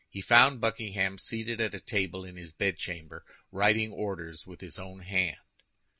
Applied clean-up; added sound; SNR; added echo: none; none; none; none.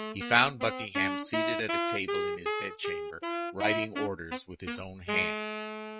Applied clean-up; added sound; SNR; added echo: neural mask model RNNoise.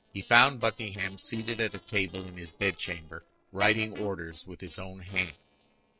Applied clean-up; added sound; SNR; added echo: neural separator model SepFormer DNS4.